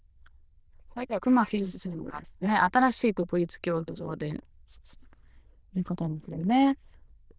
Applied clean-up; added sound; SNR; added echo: neural diffusion model UNIVERSE++.